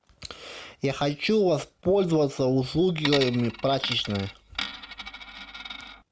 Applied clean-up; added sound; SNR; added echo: none; Coin (dropping); 9 dB; none.